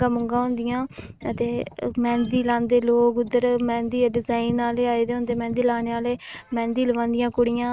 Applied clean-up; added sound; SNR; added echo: neural mask model RNNoise.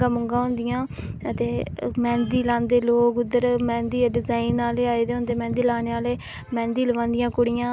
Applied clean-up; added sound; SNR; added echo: none; none; none; none.